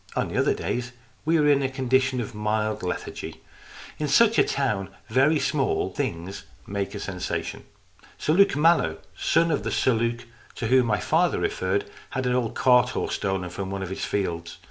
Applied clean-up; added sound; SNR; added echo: none; none; none; none.